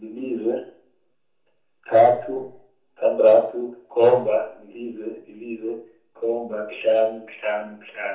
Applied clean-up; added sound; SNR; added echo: none; none; none; reverberation time 0.7 s.